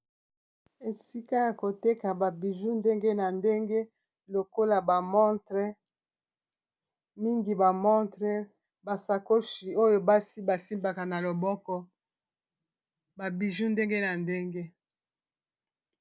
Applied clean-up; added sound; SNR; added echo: none; none; none; none.